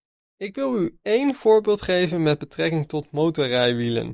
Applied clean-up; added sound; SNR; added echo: neural mask model Resemble Enhance denoiser.